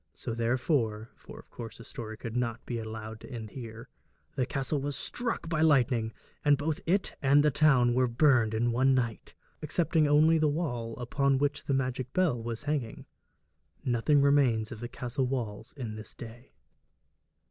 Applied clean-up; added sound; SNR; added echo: none; none; none; none.